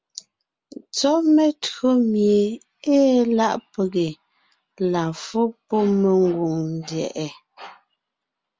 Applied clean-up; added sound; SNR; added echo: none; none; none; none.